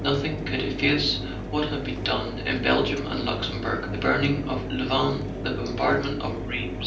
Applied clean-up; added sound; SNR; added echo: none; Mechanisms; 5 dB; reverberation time 0.6 s.